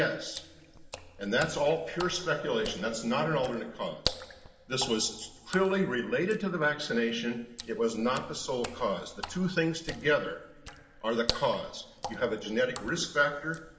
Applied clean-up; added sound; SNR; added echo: none; Water / Splash, splatter; 12 dB; reverberation time 2.5 s.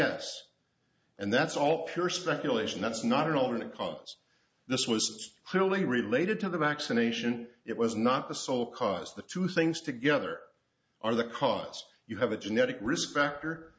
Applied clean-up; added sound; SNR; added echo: none; none; none; none.